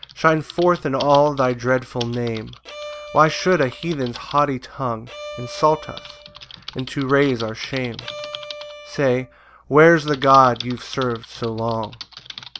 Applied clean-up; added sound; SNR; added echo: none; Bowed string instrument + Typing; 17 dB; none.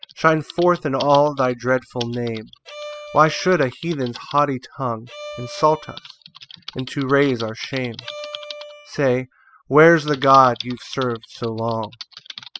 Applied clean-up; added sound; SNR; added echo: classical method spectral subtraction.